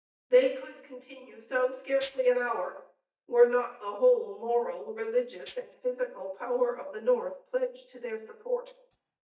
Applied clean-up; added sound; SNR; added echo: neural mask model DeepFilterNet 3.